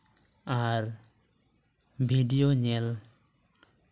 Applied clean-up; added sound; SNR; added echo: none; none; none; none.